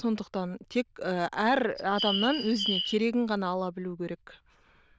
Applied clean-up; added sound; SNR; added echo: neural diffusion model UNIVERSE++.